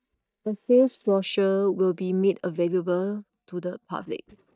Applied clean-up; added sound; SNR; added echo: neural mask model DeepFilterNet 3.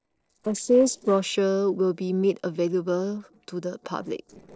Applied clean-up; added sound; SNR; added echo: neural separator model SepFormer DNS4.